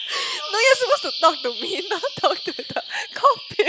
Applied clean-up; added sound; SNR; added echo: none; Bird vocalization, bird call, bird song; 10 dB; none.